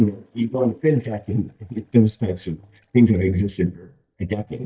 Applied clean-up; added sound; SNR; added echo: neural mask model DeepFilterNet 3.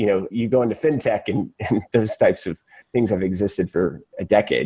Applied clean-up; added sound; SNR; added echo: none; none; none; none.